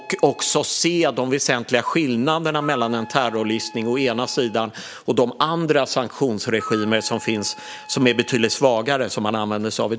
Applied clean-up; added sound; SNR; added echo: none; Wind instrument, woodwind instrument; 19 dB; none.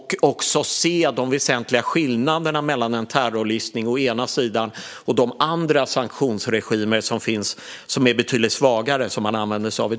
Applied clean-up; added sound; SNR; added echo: none; none; none; none.